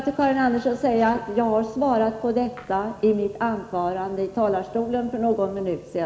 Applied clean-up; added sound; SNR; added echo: none; none; none; none.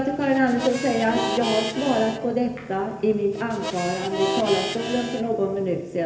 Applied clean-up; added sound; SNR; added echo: none; Harmonica; 7 dB; reverberation time 1.4 s.